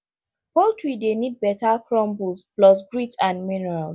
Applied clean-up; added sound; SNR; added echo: none; none; none; none.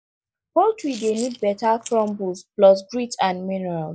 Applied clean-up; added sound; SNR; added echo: neural mask model Resemble Enhance denoiser.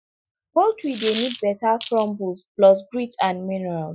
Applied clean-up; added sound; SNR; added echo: classical method Wiener filter.